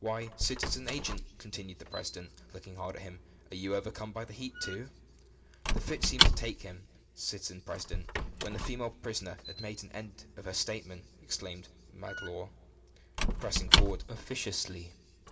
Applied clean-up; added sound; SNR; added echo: none; Squeak / Wood; -4 dB; reverberation time 1.8 s.